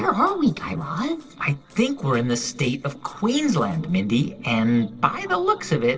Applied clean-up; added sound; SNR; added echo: neural separator model SepFormer DNS4.